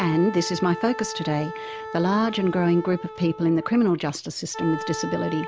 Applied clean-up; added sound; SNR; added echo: none; Wind instrument, woodwind instrument; 11 dB; none.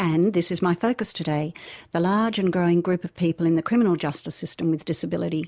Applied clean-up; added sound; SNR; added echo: none; none; none; none.